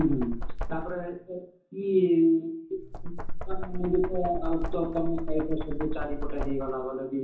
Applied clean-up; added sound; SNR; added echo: none; Knock; 2 dB; reverberation time 0.6 s.